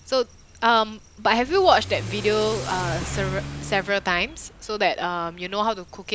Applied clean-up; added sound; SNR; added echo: none; Accelerating, revving, vroom / Car; 12 dB; none.